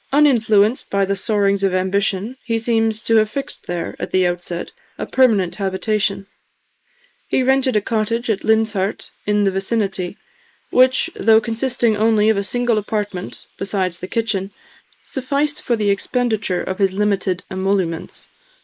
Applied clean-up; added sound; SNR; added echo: neural mask model Resemble Enhance denoiser.